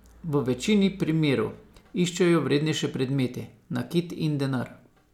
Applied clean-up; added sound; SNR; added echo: none; none; none; none.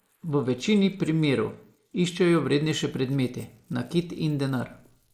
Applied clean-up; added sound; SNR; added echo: neural mask model Resemble Enhance denoiser.